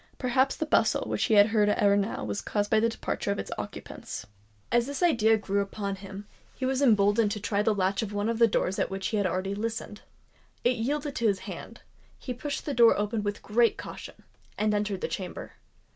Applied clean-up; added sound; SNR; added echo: none; none; none; none.